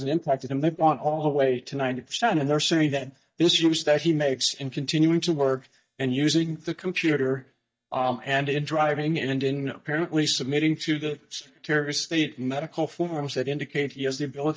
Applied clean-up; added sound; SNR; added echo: neural mask model DeepFilterNet 3.